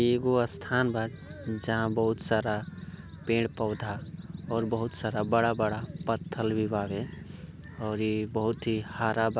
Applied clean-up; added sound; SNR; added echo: none; none; none; none.